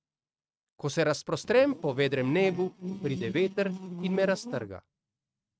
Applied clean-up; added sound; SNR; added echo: neural mask model RNNoise.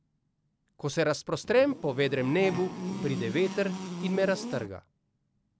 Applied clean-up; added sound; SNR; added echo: none; Buzz; 7 dB; none.